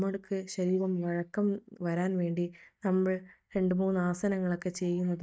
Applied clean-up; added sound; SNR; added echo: neural mask model DeepFilterNet 3.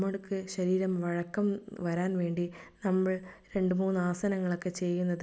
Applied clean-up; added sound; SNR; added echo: none; none; none; none.